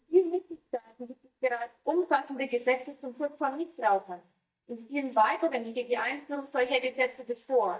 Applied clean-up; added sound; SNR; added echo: neural mask model DeepFilterNet 3.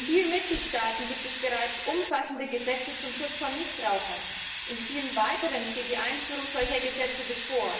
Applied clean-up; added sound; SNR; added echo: none; Hiss; 6 dB; reverberation time 0.9 s.